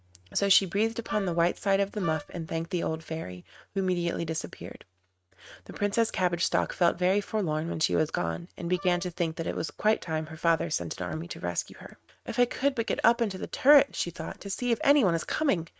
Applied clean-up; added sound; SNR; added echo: neural mask model RNNoise.